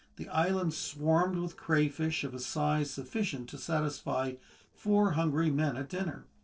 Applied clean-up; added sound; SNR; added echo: neural separator model SepFormer DNS4.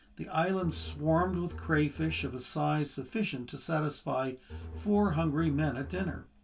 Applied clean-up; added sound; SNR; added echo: none; Bowed string instrument; 11 dB; reverberation time 0.2 s.